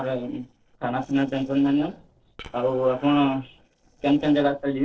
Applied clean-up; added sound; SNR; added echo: neural separator model SepFormer DNS4.